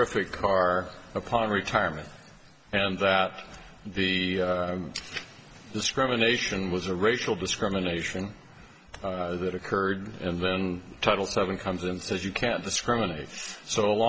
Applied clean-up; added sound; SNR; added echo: none; none; none; none.